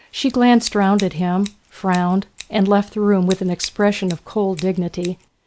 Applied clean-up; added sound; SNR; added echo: none; Scissors; 19 dB; none.